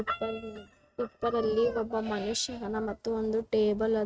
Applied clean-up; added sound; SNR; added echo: neural mask model RNNoise.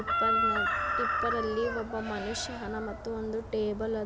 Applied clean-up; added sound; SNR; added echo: none; Chicken, rooster; -2 dB; none.